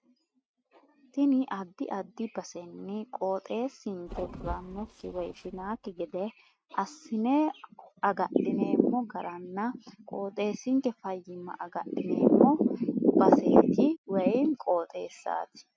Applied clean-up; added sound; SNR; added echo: neural mask model RNNoise.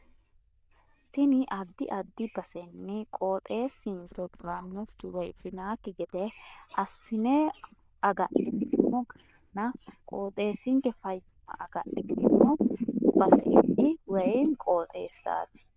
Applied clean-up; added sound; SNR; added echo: neural diffusion model UNIVERSE++.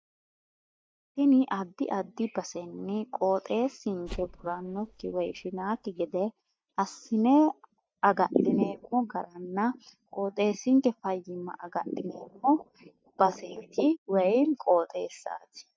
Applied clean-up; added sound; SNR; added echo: neural mask model DeepFilterNet 3.